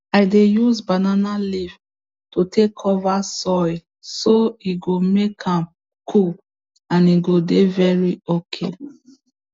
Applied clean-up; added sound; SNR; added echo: none; none; none; none.